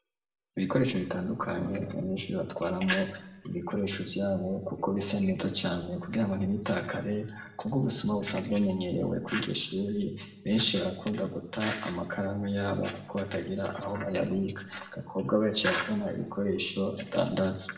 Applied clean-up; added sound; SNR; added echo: none; none; none; reverberation time 0.8 s.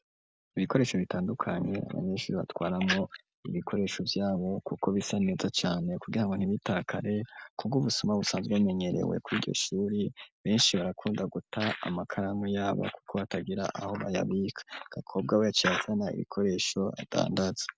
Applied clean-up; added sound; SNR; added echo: none; none; none; none.